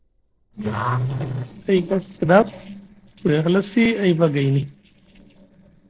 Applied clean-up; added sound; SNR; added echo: neural separator model SepFormer DNS4.